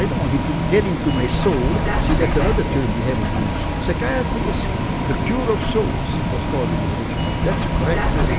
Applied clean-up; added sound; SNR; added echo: none; Bus; -3 dB; none.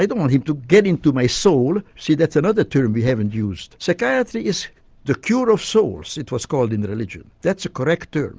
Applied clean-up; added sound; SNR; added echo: none; none; none; none.